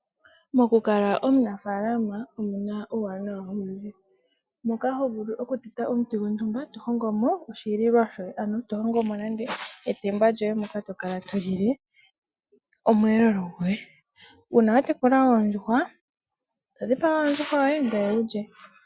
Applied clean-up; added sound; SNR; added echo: none; none; none; none.